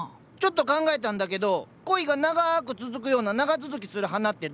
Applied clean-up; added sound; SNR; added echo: none; none; none; none.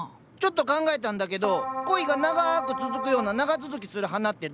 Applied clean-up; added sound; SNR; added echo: none; Keyboard (musical); 5 dB; none.